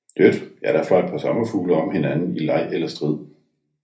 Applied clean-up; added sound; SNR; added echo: none; none; none; reverberation time 0.3 s.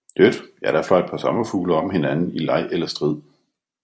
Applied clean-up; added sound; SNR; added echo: none; none; none; none.